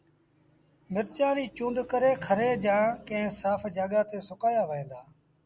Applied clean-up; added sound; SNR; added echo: none; none; none; none.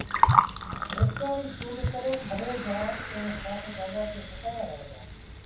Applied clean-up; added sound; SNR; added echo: none; Gurgling; -5 dB; reverberation time 0.7 s.